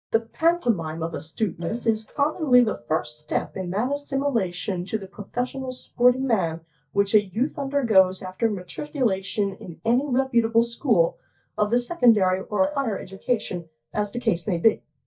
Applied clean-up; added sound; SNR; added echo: neural mask model DeepFilterNet 3.